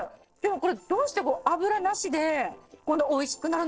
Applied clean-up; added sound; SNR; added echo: neural separator model SepFormer DNS4.